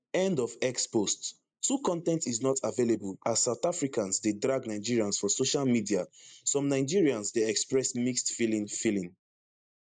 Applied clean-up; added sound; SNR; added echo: neural mask model Resemble Enhance denoiser.